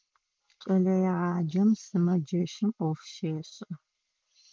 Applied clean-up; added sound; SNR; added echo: none; none; none; none.